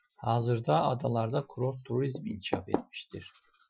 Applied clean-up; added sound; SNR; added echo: classical method Wiener filter.